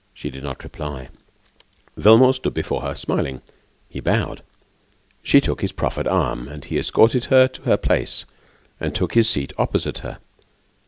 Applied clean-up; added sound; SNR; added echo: none; none; none; none.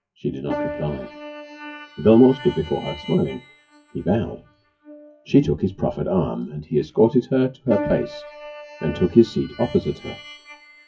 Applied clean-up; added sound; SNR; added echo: classical method WPE with log-MMSE.